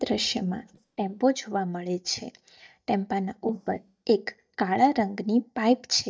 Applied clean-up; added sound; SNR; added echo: neural mask model DeepFilterNet 3.